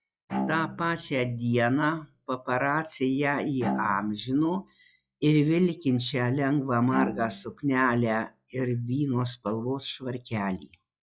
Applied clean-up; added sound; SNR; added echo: classical method log-MMSE.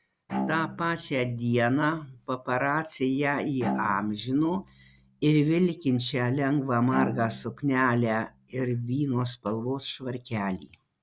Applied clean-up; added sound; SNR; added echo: none; Bowed string instrument; 12 dB; none.